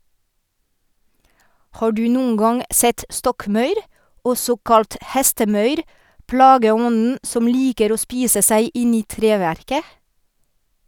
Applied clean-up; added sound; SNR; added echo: none; none; none; none.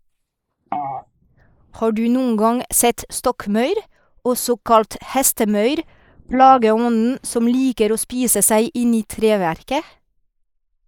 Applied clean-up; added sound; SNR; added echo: neural mask model Resemble Enhance denoiser.